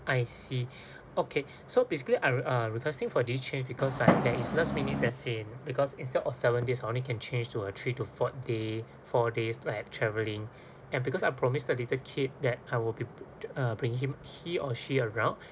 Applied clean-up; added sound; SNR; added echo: none; Fireworks; -2 dB; none.